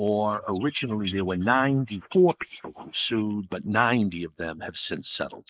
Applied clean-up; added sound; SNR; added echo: neural mask model Resemble Enhance denoiser.